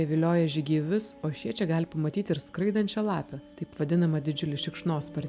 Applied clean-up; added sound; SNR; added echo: none; none; none; none.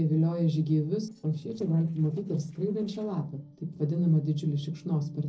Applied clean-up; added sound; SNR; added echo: neural separator model SepFormer DNS4.